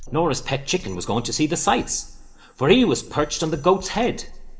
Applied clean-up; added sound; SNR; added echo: none; Drum kit; 15 dB; reverberation time 0.9 s.